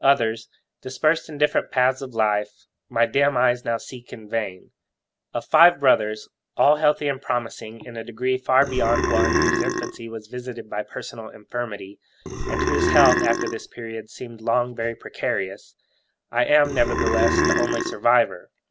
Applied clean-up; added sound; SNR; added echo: none; Burping, eructation; -1 dB; none.